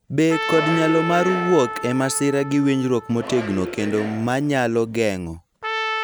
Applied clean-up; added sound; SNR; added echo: none; Subway, metro, underground + Trumpet; 8 dB; none.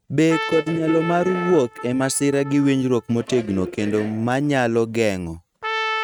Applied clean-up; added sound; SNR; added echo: neural mask model RNNoise.